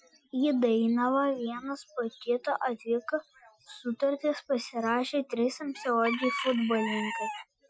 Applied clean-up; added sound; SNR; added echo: classical method Wiener filter.